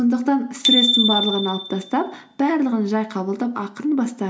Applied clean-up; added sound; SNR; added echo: none; Bicycle bell; 2 dB; none.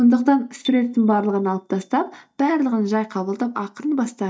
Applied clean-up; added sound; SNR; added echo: neural mask model DeepFilterNet 3.